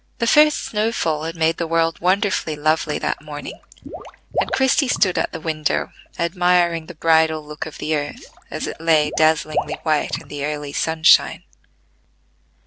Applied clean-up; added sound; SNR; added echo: none; Water / Liquid; 11 dB; none.